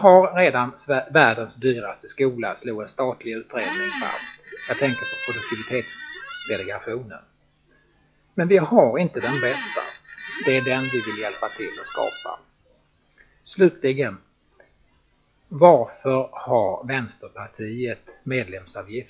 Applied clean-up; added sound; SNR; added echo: classical method log-MMSE.